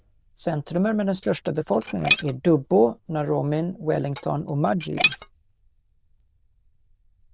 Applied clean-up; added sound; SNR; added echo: neural diffusion model UNIVERSE++.